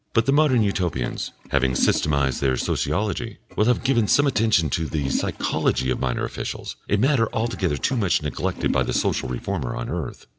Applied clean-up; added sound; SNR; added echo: none; Toilet flush; 13 dB; none.